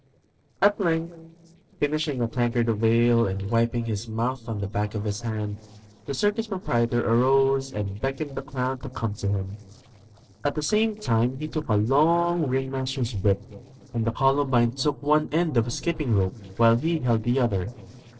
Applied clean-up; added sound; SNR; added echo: neural separator model SepFormer DNS4.